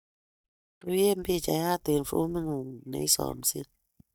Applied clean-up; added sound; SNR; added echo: neural mask model DeepFilterNet 3.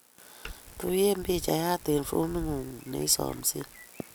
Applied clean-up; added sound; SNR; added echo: none; Glass; 15 dB; none.